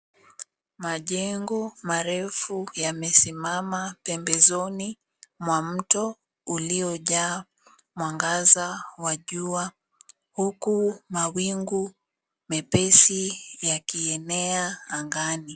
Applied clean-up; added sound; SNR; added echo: none; none; none; none.